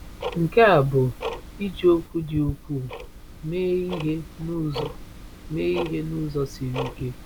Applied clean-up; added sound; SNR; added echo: none; Tick-tock; 11 dB; none.